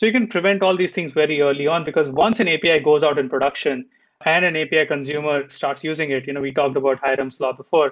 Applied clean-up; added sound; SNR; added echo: none; none; none; none.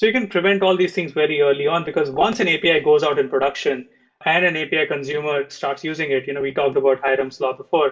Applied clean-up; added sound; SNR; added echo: none; none; none; reverberation time 0.2 s.